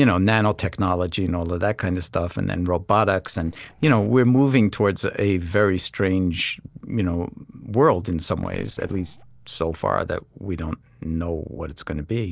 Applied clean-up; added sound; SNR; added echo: neural separator model SepFormer DNS4.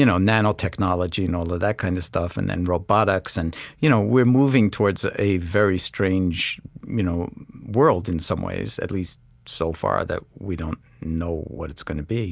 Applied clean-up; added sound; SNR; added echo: none; none; none; none.